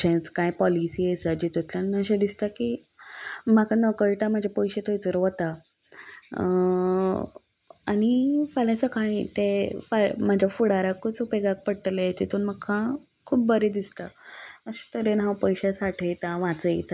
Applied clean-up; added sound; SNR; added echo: none; none; none; none.